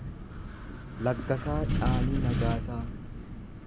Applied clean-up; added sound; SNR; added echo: none; Wind; -3 dB; none.